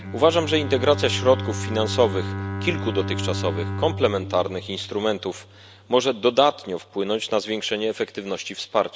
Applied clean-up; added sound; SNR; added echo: none; Bowed string instrument; 8 dB; none.